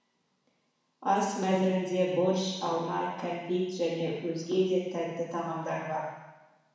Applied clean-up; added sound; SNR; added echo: none; none; none; reverberation time 1.1 s.